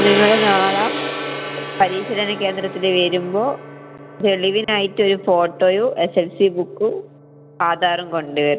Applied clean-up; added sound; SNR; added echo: none; Gong; 9 dB; none.